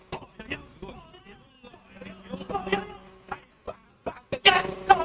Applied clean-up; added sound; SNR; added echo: neural mask model RNNoise.